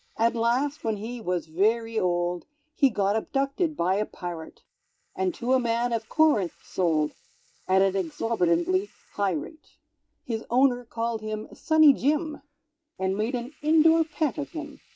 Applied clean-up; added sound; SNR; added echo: neural mask model Resemble Enhance denoiser.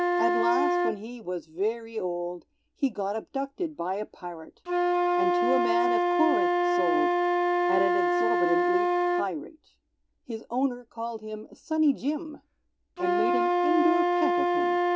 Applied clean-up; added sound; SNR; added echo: none; Wind instrument, woodwind instrument; -4 dB; none.